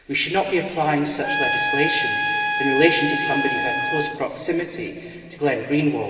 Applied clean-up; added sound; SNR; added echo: none; Trumpet; 1 dB; reverberation time 2.7 s.